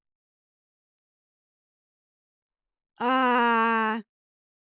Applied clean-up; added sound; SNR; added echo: neural mask model Resemble Enhance denoiser.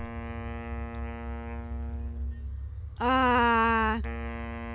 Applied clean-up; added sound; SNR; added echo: none; Wind instrument, woodwind instrument; 13 dB; none.